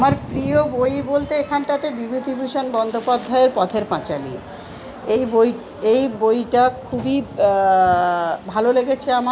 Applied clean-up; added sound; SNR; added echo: none; none; none; none.